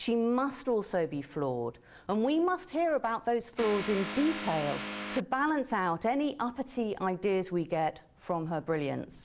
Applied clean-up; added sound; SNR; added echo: none; Vehicle; 6 dB; none.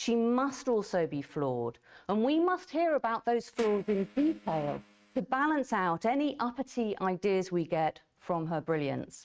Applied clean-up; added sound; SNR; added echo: neural mask model RNNoise.